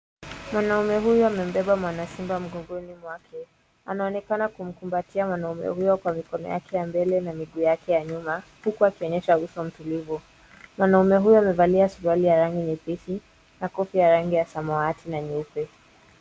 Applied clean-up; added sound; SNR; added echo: none; none; none; none.